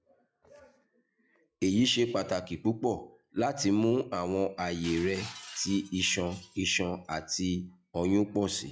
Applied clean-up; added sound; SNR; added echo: classical method log-MMSE.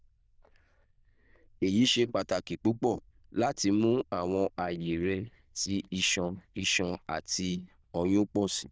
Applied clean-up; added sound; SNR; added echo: neural diffusion model UNIVERSE++.